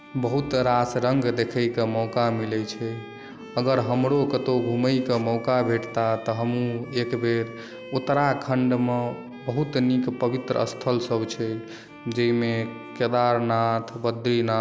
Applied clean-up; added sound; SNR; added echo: none; Bowed string instrument; 19 dB; none.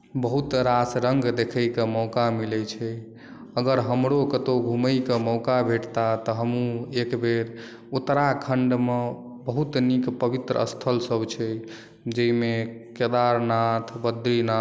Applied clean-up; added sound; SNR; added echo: none; none; none; none.